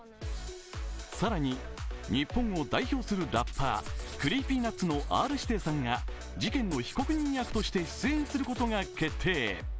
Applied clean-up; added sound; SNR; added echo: none; Writing; 18 dB; none.